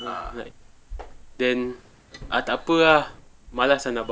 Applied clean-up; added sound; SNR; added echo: none; Screech; 17 dB; none.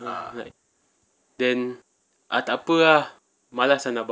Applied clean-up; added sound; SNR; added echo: none; none; none; none.